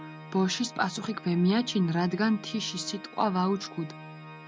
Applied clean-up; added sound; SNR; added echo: none; Organ; 16 dB; none.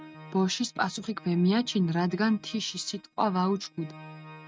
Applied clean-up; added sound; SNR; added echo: neural mask model RNNoise.